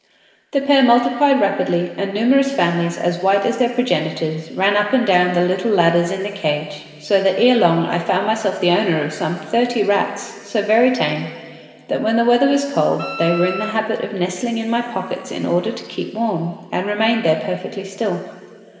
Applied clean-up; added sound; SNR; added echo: none; Wind instrument, woodwind instrument; 11 dB; reverberation time 2.9 s.